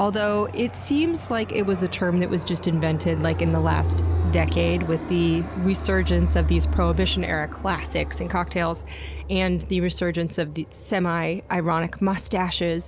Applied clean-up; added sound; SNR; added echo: none; Fixed-wing aircraft, airplane; 4 dB; none.